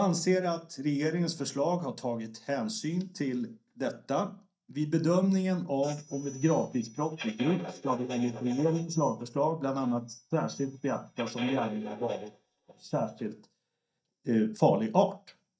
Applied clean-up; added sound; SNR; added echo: neural mask model DeepFilterNet 3.